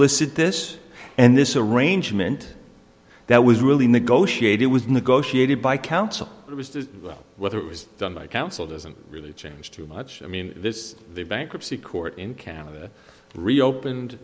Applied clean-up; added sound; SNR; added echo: none; none; none; none.